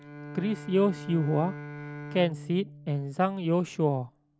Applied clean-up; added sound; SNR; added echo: none; Bowed string instrument; 14 dB; none.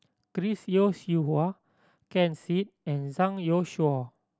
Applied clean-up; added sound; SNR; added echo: none; none; none; none.